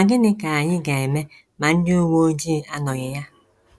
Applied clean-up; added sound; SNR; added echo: none; none; none; none.